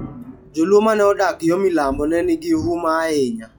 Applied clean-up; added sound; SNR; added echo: classical method log-MMSE.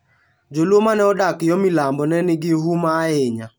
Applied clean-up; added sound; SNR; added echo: none; none; none; none.